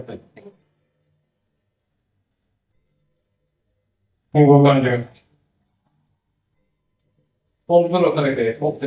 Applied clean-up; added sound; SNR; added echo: neural mask model DeepFilterNet 3.